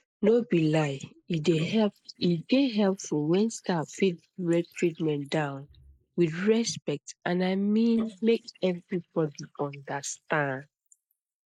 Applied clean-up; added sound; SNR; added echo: neural mask model Resemble Enhance denoiser.